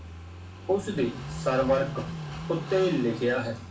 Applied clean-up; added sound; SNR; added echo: none; Car passing by / Idling; 9 dB; reverberation time 0.3 s.